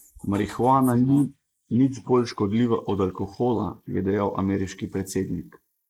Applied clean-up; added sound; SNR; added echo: neural mask model Resemble Enhance denoiser.